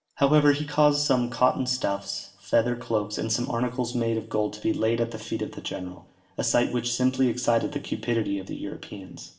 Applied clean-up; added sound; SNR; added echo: none; none; none; reverberation time 0.5 s.